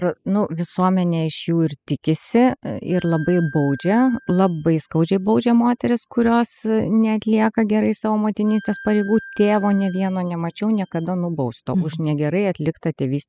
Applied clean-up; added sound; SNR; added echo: classical method spectral subtraction.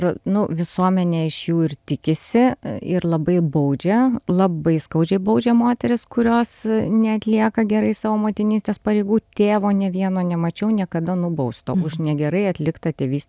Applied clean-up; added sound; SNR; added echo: none; none; none; none.